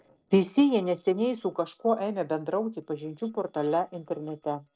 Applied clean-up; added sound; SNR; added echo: neural separator model SepFormer DNS4.